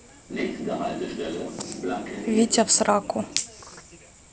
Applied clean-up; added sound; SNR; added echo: none; Train; 4 dB; none.